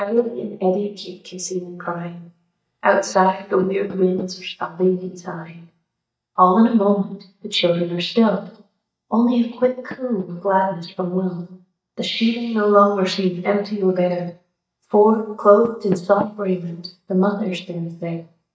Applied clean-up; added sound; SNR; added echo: neural mask model DeepFilterNet 3.